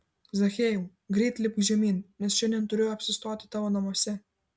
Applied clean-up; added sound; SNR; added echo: none; none; none; none.